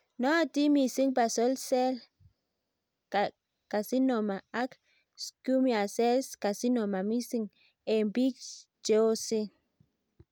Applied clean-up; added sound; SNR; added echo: none; none; none; none.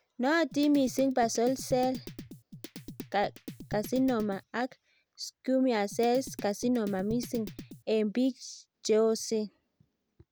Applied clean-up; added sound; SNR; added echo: none; Drum kit; 14 dB; none.